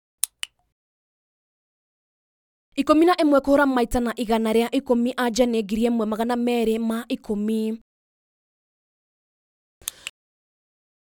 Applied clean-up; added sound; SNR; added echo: none; none; none; none.